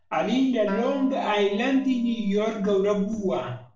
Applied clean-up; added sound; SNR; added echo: neural separator model SepFormer DNS4.